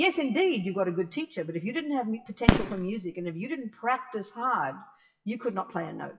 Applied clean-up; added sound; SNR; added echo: classical method WPE with log-MMSE.